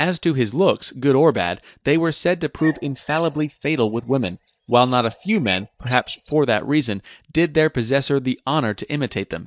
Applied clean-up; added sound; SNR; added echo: neural mask model DeepFilterNet 3.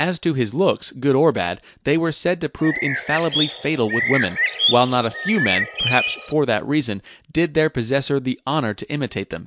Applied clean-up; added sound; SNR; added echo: none; Bird; 2 dB; none.